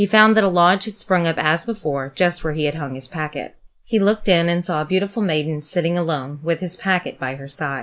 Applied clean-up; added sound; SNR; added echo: neural mask model Resemble Enhance denoiser.